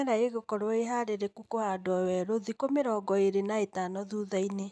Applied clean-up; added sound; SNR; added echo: none; none; none; none.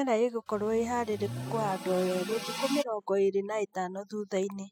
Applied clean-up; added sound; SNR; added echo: classical method spectral subtraction.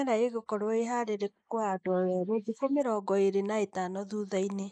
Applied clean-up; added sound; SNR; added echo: neural mask model Resemble Enhance denoiser.